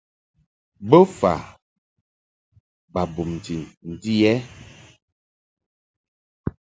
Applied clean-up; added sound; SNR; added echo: none; none; none; none.